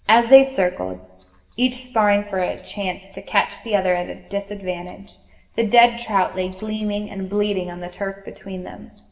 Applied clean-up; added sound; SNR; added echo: none; none; none; reverberation time 0.9 s.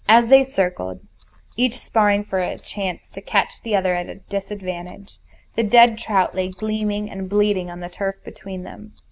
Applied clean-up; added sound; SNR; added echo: none; none; none; none.